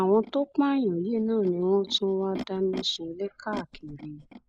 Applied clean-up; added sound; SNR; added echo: neural mask model Resemble Enhance denoiser.